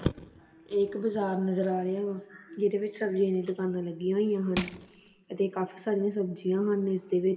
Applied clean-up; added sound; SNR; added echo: none; Crushing; 6 dB; reverberation time 1.0 s.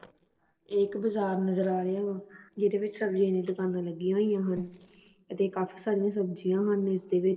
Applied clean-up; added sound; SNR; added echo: neural separator model SepFormer DNS4.